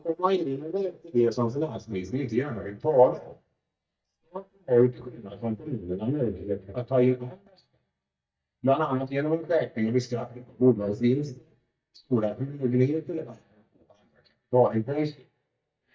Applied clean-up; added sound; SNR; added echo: neural mask model DeepFilterNet 3.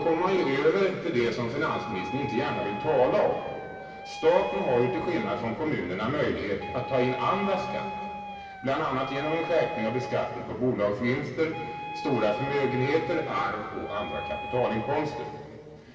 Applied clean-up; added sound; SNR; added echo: none; Wind instrument, woodwind instrument; 10 dB; reverberation time 2.3 s.